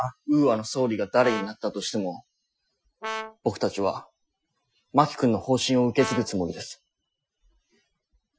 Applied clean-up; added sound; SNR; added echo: classical method Wiener filter.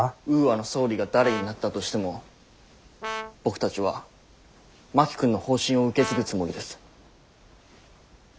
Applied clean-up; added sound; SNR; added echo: none; Brass instrument; 11 dB; none.